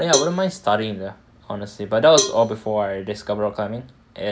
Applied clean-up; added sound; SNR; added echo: none; Cowbell; 8 dB; none.